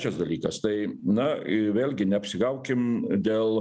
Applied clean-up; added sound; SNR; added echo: none; none; none; none.